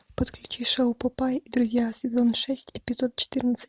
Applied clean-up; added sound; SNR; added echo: none; none; none; none.